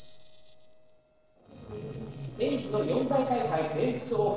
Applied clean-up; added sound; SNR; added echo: neural separator model SepFormer DNS4.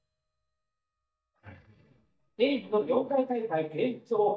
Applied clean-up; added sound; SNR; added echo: neural mask model DeepFilterNet 3.